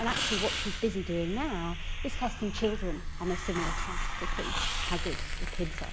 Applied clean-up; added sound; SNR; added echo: none; Hiss; -2 dB; none.